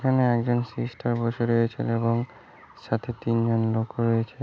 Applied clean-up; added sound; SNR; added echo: none; none; none; none.